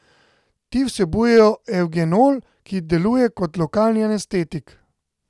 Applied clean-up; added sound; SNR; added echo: none; none; none; none.